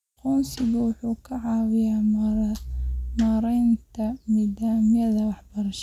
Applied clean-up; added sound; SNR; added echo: none; none; none; none.